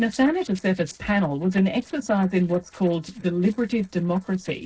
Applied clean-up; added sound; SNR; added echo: neural separator model SepFormer DNS4.